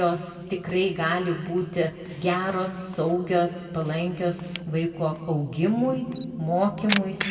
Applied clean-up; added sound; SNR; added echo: none; Camera; 14 dB; reverberation time 1.8 s.